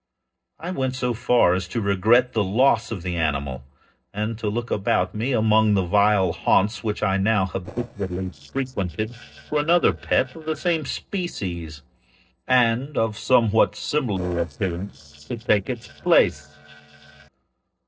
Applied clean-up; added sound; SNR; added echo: neural separator model SepFormer DNS4.